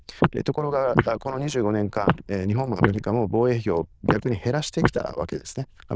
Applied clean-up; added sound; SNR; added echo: neural diffusion model UNIVERSE++.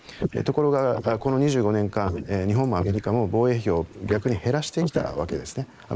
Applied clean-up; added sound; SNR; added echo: neural mask model Resemble Enhance denoiser.